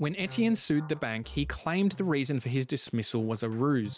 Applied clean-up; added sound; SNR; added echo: none; none; none; none.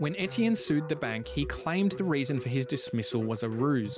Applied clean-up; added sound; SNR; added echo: none; Keyboard (musical); 13 dB; none.